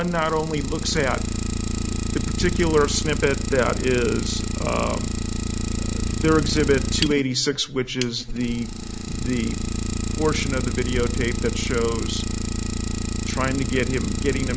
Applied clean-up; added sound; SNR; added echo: none; Idling; 0 dB; none.